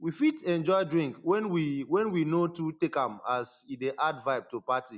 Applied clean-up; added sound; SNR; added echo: none; none; none; none.